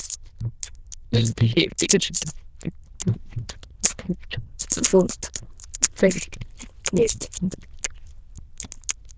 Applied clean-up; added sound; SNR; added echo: neural diffusion model UNIVERSE++.